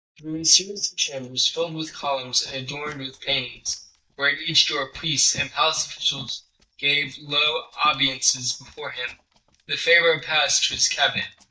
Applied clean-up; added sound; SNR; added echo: neural mask model DeepFilterNet 3.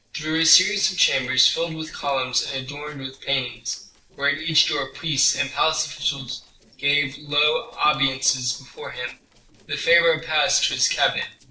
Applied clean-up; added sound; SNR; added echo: neural separator model SepFormer DNS4.